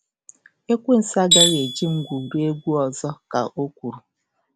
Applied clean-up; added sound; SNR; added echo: none; Tools; 2 dB; none.